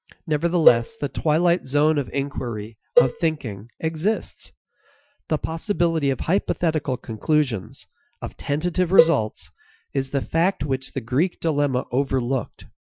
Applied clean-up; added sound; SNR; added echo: classical method Wiener filter.